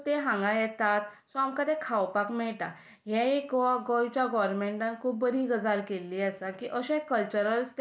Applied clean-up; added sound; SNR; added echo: none; none; none; none.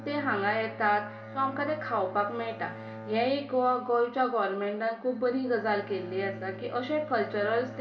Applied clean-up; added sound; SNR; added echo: none; Bowed string instrument; 14 dB; reverberation time 2.4 s.